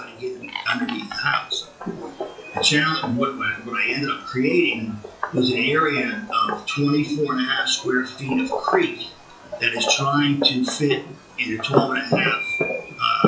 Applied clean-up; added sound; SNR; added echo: classical method WPE with log-MMSE.